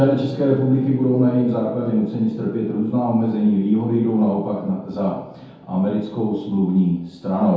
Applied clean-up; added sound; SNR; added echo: none; Piano; 17 dB; reverberation time 0.8 s.